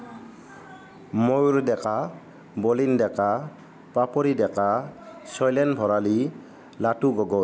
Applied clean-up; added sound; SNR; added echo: none; none; none; none.